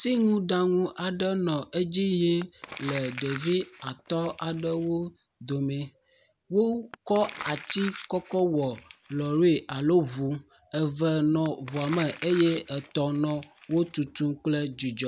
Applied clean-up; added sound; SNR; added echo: none; Crumpling, crinkling; 18 dB; none.